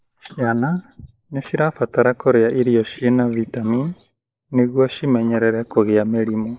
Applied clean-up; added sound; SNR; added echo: neural mask model Resemble Enhance denoiser.